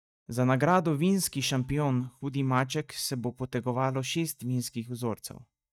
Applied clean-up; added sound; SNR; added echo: neural mask model DeepFilterNet 3.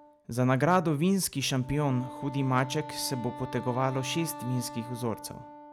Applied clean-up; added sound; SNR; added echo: none; Wind instrument, woodwind instrument; 14 dB; none.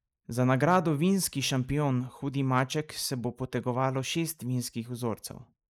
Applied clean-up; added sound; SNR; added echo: neural mask model Resemble Enhance denoiser.